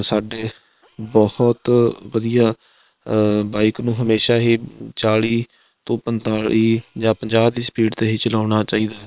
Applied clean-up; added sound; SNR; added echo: neural separator model SepFormer WHAM!.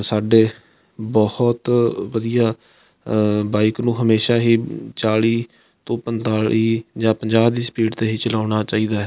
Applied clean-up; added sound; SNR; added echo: none; none; none; none.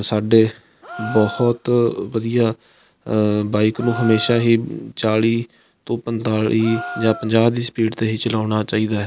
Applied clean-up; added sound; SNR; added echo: none; Gasp; 17 dB; none.